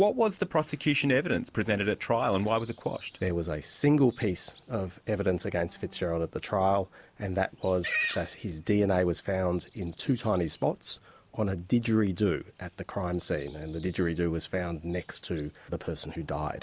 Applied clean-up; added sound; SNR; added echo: none; Livestock, farm animals, working animals; 17 dB; none.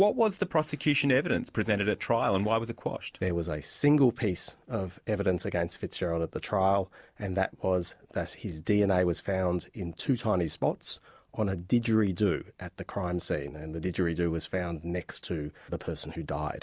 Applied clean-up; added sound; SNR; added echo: none; none; none; none.